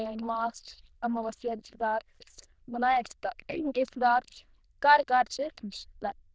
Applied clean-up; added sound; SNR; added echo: neural diffusion model UNIVERSE++.